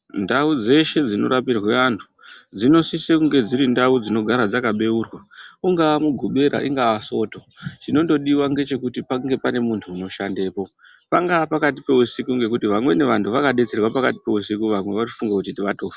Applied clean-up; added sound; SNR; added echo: none; none; none; none.